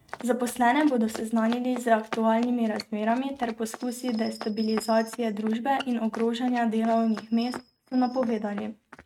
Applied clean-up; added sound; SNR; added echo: neural mask model RNNoise.